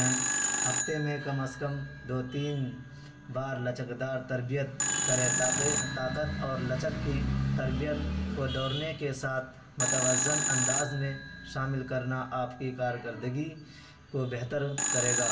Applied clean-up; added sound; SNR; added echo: none; Telephone; 2 dB; reverberation time 0.2 s.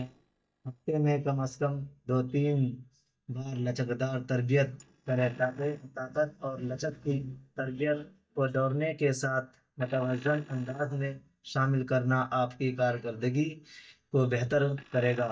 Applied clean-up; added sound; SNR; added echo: neural mask model DeepFilterNet 3.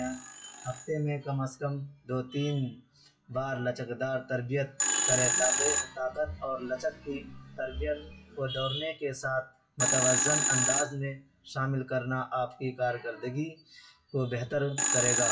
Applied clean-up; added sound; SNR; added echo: classical method WPE with log-MMSE.